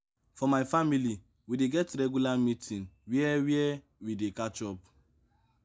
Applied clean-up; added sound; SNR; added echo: none; none; none; none.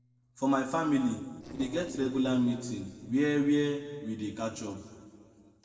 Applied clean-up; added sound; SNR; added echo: neural separator model SepFormer DNS4.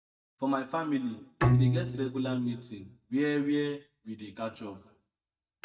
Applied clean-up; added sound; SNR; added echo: neural mask model DeepFilterNet 3.